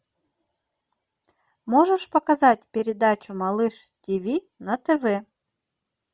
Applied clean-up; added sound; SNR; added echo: none; none; none; none.